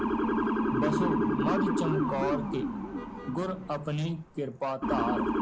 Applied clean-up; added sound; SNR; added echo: none; Motor vehicle (road) / Siren; -3 dB; none.